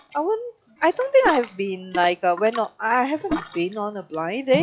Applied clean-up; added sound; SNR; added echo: classical method log-MMSE.